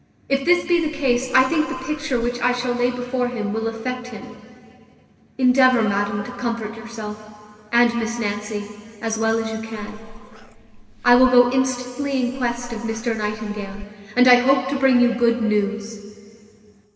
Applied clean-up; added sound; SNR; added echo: none; Meow; 16 dB; reverberation time 2.4 s.